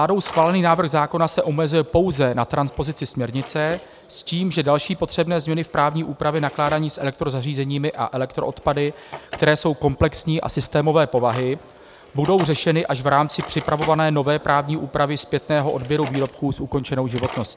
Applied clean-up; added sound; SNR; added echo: none; Drawer open or close; 19 dB; none.